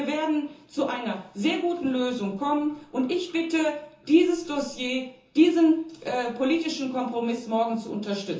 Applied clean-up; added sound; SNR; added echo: none; none; none; reverberation time 0.6 s.